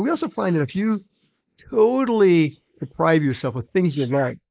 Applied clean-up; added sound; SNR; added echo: neural mask model Resemble Enhance denoiser.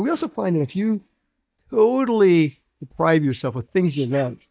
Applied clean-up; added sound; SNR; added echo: neural mask model DeepFilterNet 3.